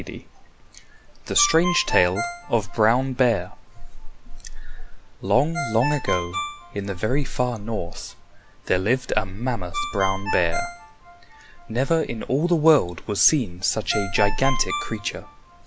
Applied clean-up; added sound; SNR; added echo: none; Ringtone; 11 dB; none.